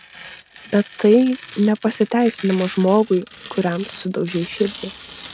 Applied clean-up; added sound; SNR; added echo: none; Tearing; 18 dB; none.